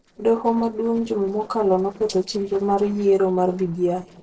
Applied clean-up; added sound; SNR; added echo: neural separator model SepFormer DNS4.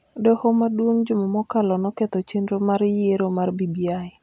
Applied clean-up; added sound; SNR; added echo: none; none; none; none.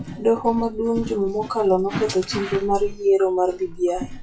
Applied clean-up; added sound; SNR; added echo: classical method WPE with log-MMSE.